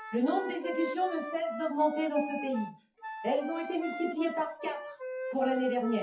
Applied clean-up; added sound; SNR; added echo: classical method WPE with log-MMSE.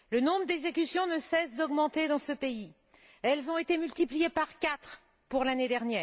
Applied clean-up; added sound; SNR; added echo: none; none; none; none.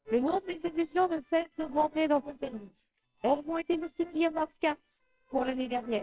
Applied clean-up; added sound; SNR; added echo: neural separator model SepFormer WHAMR!.